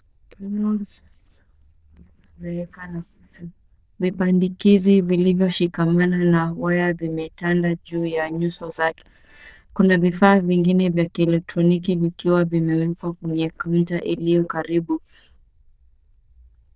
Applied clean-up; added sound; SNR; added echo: neural diffusion model UNIVERSE++.